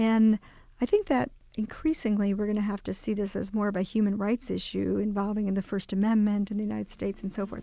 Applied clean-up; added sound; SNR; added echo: none; none; none; none.